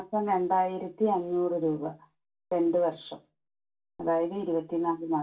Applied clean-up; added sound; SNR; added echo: none; none; none; reverberation time 0.2 s.